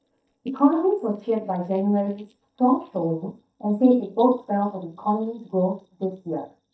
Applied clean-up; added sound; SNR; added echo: neural mask model DeepFilterNet 3.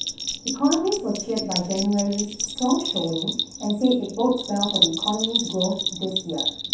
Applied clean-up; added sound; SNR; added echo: none; Bell; 4 dB; reverberation time 0.7 s.